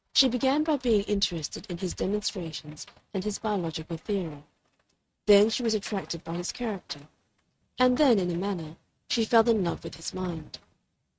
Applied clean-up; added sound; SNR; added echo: neural mask model RNNoise.